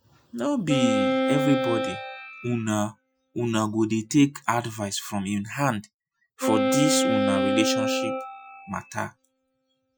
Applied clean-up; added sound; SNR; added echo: classical method Wiener filter.